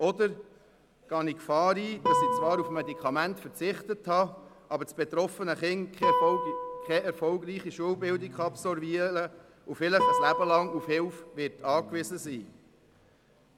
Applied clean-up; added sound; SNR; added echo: none; Guitar; 4 dB; none.